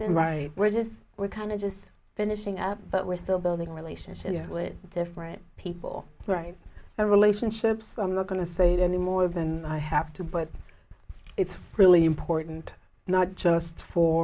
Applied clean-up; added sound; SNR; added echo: none; none; none; none.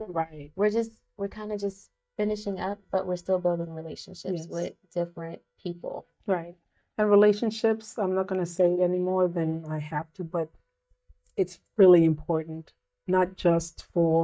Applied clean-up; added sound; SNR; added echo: neural mask model DeepFilterNet 3.